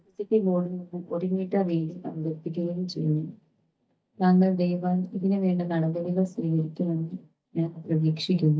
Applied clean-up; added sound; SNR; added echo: neural mask model DeepFilterNet 3.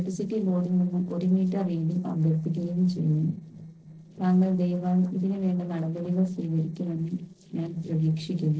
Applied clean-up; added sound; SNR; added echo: neural separator model SepFormer DNS4.